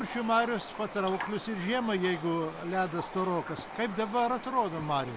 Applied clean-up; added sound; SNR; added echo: none; Raindrop; 11 dB; none.